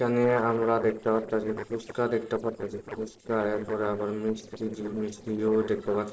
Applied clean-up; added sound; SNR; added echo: neural separator model SepFormer DNS4.